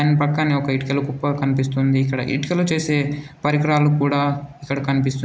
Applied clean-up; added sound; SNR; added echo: none; none; none; none.